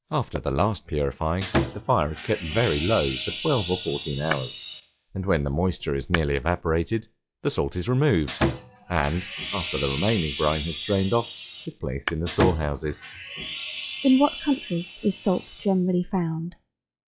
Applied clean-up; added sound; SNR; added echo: classical method log-MMSE.